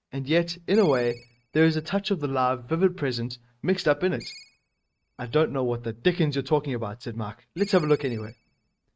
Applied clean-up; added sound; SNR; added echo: neural mask model RNNoise.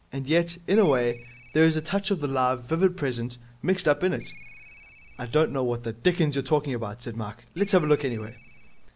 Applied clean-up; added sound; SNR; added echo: none; Ringtone; 17 dB; none.